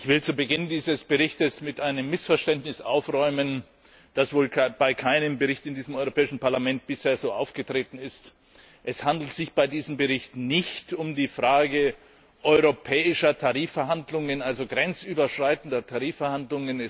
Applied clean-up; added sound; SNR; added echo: none; none; none; none.